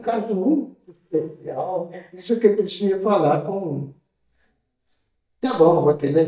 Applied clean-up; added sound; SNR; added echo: neural mask model DeepFilterNet 3.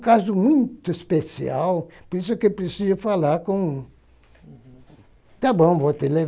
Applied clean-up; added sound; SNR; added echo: none; none; none; none.